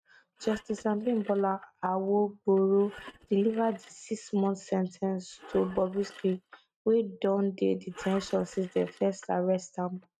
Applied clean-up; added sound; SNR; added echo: neural mask model RNNoise.